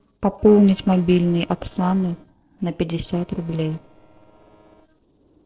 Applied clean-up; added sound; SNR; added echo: neural separator model SepFormer DNS4.